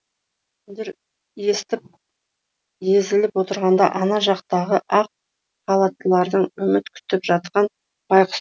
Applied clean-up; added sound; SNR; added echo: none; none; none; none.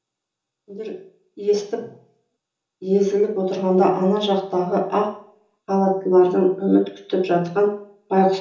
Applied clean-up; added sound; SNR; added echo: none; none; none; reverberation time 0.6 s.